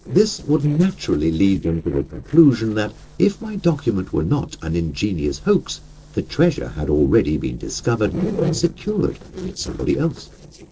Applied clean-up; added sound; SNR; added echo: neural separator model SepFormer DNS4.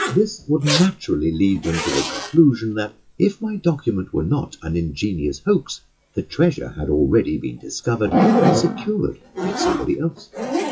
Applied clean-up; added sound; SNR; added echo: classical method WPE with log-MMSE.